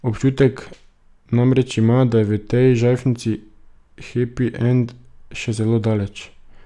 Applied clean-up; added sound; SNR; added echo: none; none; none; none.